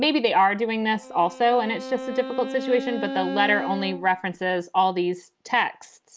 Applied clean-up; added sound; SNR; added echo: none; Bowed string instrument; 9 dB; none.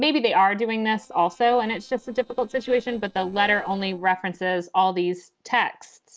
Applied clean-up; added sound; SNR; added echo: neural separator model SepFormer DNS4.